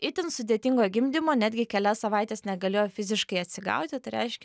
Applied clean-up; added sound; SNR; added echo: none; none; none; none.